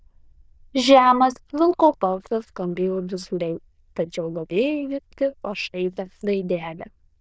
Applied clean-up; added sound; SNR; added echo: neural diffusion model UNIVERSE++.